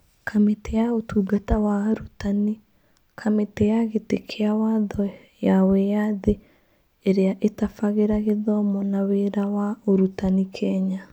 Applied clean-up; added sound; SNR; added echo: none; none; none; none.